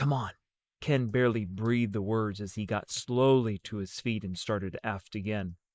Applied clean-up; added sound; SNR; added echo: neural mask model Resemble Enhance denoiser.